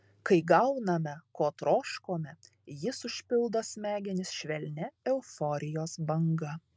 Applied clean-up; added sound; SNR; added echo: none; none; none; none.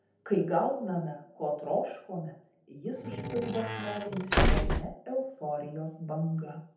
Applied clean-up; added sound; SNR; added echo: none; Squeak / Slam / Wood; -5 dB; reverberation time 0.6 s.